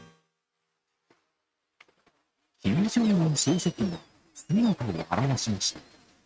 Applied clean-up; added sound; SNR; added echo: neural mask model RNNoise.